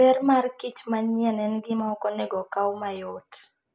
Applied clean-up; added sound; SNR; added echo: none; none; none; none.